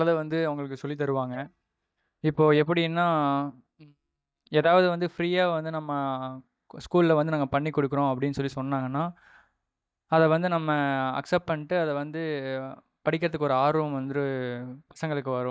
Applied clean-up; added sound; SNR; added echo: neural mask model DeepFilterNet 3.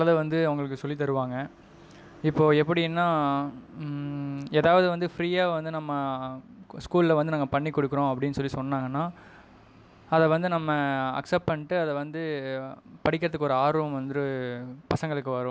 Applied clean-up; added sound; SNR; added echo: none; none; none; none.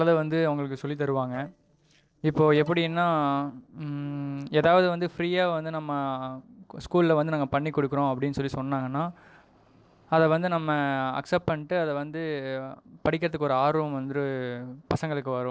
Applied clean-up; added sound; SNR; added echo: neural separator model SepFormer DNS4.